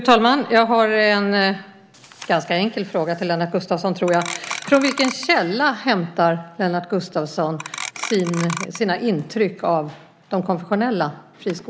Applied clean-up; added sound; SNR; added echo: none; Clock; 10 dB; none.